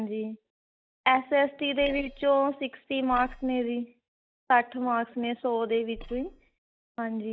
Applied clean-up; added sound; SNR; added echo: neural mask model DeepFilterNet 3.